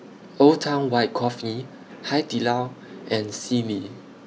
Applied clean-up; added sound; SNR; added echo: none; none; none; none.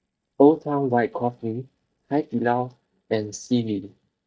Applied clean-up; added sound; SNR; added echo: neural mask model DeepFilterNet 3.